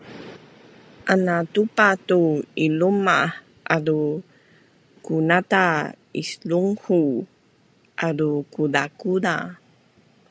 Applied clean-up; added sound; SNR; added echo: none; none; none; none.